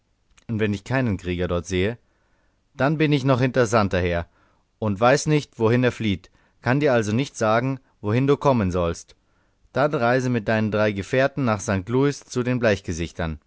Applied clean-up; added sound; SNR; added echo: none; none; none; none.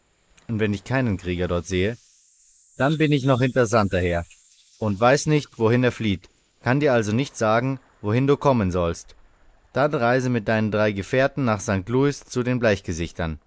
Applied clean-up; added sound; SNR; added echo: neural mask model Resemble Enhance denoiser.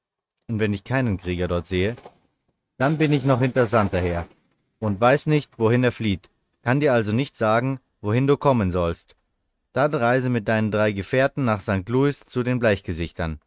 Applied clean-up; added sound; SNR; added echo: neural mask model RNNoise.